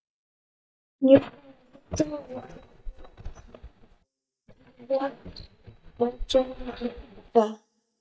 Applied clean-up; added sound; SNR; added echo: neural mask model DeepFilterNet 3.